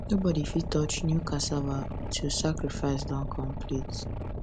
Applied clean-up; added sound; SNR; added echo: none; Boat, Water vehicle; 4 dB; none.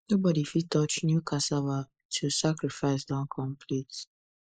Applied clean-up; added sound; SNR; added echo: neural mask model Resemble Enhance denoiser.